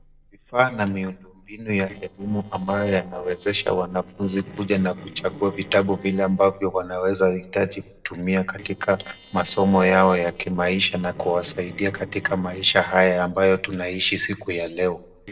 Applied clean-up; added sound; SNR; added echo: neural separator model SepFormer DNS4.